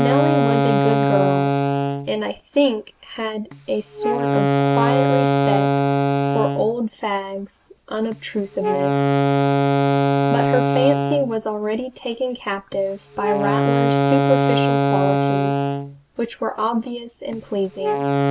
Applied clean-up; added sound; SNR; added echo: none; Wind instrument, woodwind instrument; -4 dB; none.